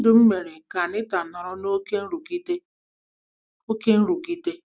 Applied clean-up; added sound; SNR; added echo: none; none; none; none.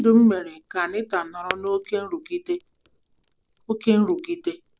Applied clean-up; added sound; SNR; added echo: none; Crackle; 19 dB; none.